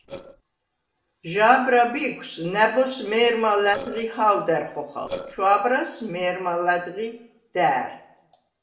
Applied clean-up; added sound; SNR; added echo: neural separator model SepFormer DNS4.